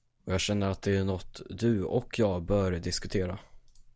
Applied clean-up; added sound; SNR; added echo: none; none; none; none.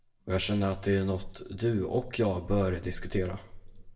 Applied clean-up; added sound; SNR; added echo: none; none; none; reverberation time 0.6 s.